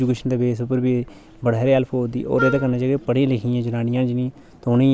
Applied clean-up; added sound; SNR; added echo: none; Wind instrument, woodwind instrument; 8 dB; none.